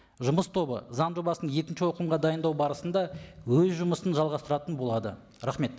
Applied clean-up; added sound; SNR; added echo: none; none; none; none.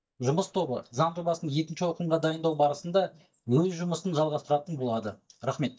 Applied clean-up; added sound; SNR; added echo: neural mask model DeepFilterNet 3.